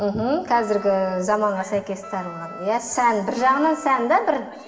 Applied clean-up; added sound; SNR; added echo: none; Wind instrument, woodwind instrument; 18 dB; reverberation time 1.7 s.